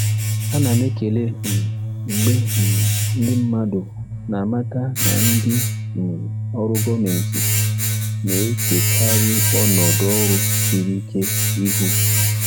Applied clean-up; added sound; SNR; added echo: none; Domestic sounds, home sounds; -4 dB; none.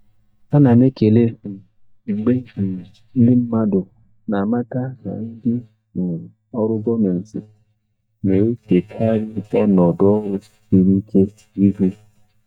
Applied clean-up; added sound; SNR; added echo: neural mask model DeepFilterNet 3.